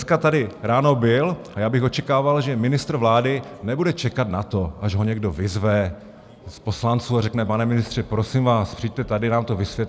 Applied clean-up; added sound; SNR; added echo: none; none; none; none.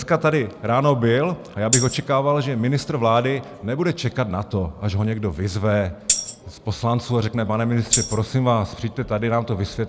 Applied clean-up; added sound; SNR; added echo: none; Tambourine; 5 dB; none.